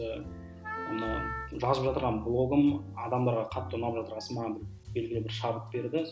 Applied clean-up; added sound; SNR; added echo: none; Wind instrument, woodwind instrument; 9 dB; none.